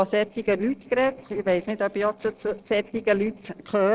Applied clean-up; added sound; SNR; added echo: neural separator model SepFormer DNS4.